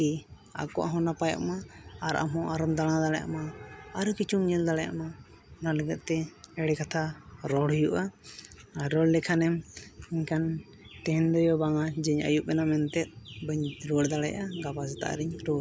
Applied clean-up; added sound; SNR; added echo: none; none; none; none.